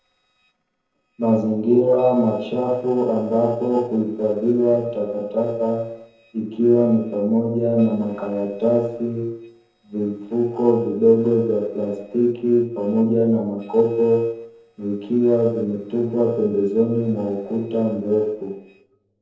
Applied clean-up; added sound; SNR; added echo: neural separator model SepFormer DNS4.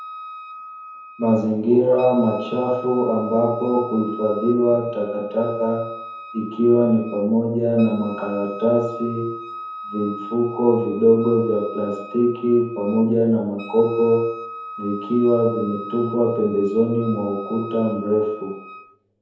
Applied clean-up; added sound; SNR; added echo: none; Wind instrument, woodwind instrument; 15 dB; reverberation time 0.9 s.